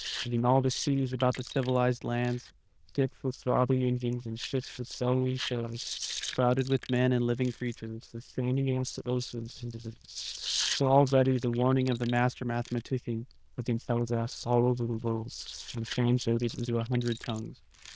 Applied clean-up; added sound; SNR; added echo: neural diffusion model UNIVERSE++.